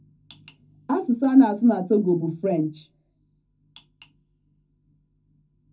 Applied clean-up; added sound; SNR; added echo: none; none; none; reverberation time 0.3 s.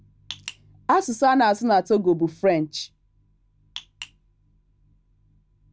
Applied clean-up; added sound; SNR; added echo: none; none; none; none.